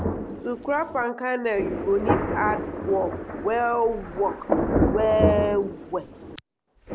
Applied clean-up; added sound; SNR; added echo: none; Thunder; 2 dB; none.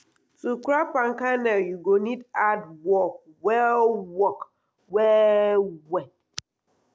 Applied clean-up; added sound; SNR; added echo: none; none; none; none.